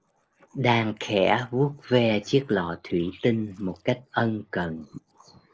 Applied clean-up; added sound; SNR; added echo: neural separator model SepFormer DNS4.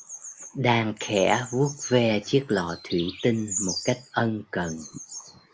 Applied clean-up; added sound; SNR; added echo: none; Bird vocalization, bird call, bird song; 12 dB; none.